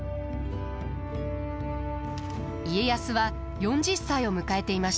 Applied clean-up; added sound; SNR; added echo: none; none; none; none.